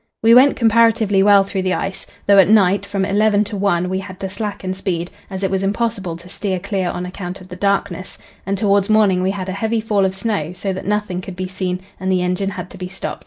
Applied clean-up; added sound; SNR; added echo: none; none; none; none.